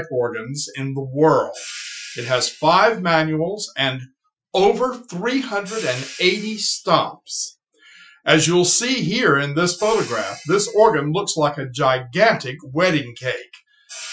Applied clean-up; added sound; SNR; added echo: classical method Wiener filter.